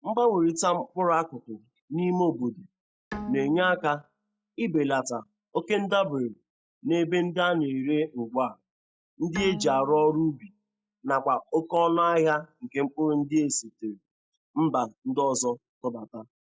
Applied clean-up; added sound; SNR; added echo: classical method log-MMSE.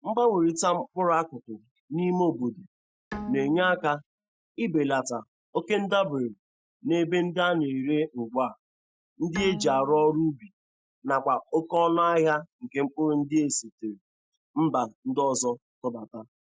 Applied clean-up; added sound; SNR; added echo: classical method Wiener filter.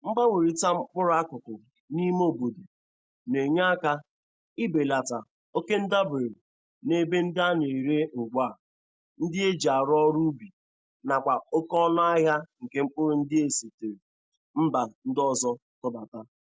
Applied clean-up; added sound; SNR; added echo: none; none; none; none.